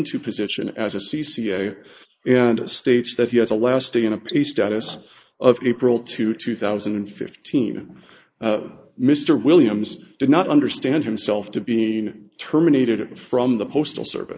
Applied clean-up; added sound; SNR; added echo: neural mask model Resemble Enhance denoiser.